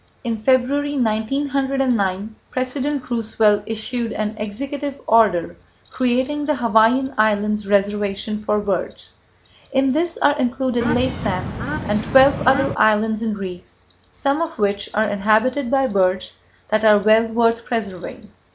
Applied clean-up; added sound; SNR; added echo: none; Bird / Fowl; 5 dB; none.